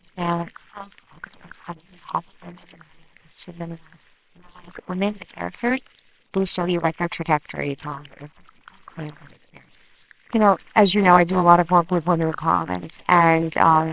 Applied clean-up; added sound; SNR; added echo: neural separator model SepFormer WHAMR!.